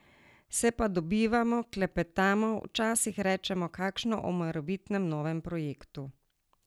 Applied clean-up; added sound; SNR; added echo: none; none; none; none.